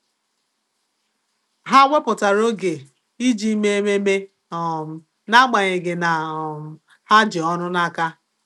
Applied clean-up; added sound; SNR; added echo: none; none; none; none.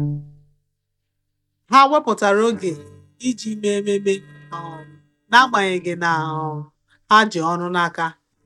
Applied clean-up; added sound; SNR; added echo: neural mask model DeepFilterNet 3.